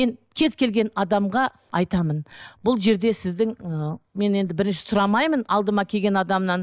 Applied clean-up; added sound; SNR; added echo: neural mask model Resemble Enhance denoiser.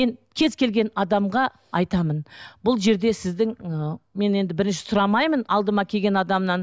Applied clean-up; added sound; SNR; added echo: none; none; none; none.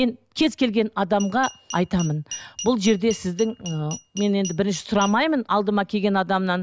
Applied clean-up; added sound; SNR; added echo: none; Glass; 16 dB; none.